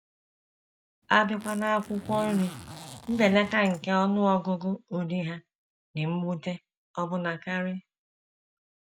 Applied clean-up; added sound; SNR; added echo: none; Zipper (clothing); 15 dB; none.